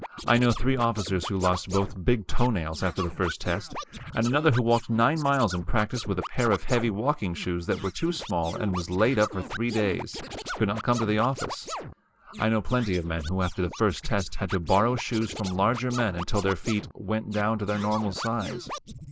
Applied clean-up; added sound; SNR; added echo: neural mask model Resemble Enhance denoiser.